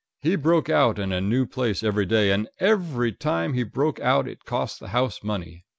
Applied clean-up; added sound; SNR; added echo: none; none; none; none.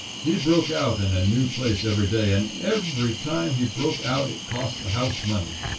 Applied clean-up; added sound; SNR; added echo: none; Cricket; 8 dB; reverberation time 0.2 s.